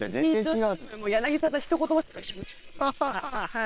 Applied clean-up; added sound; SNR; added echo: neural separator model SepFormer WHAM!.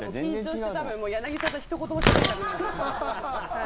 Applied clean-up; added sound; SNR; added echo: none; Tearing; 0 dB; none.